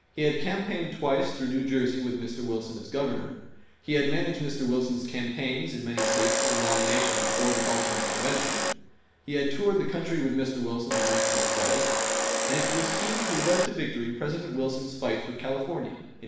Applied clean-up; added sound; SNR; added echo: none; Domestic sounds, home sounds; -3 dB; reverberation time 0.9 s.